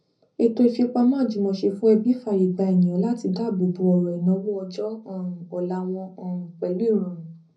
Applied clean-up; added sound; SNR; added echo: none; none; none; reverberation time 0.4 s.